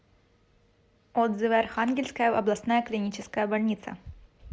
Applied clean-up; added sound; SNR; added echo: none; none; none; none.